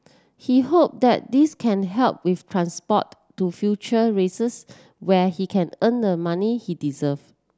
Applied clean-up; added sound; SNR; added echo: none; none; none; none.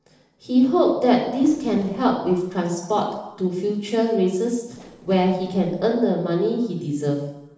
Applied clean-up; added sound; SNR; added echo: neural separator model SepFormer DNS4.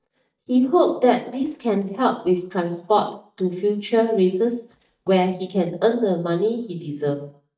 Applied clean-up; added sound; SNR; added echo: neural mask model DeepFilterNet 3.